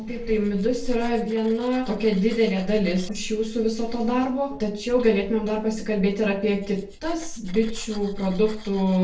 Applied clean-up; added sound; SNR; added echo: neural separator model SepFormer DNS4.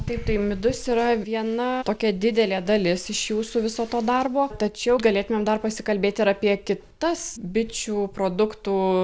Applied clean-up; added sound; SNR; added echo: none; none; none; none.